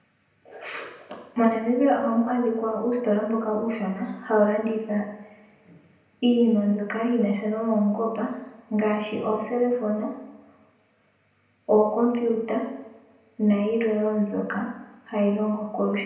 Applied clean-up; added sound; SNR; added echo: none; none; none; reverberation time 0.9 s.